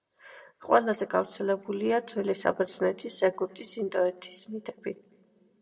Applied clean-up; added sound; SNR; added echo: none; none; none; reverberation time 0.4 s.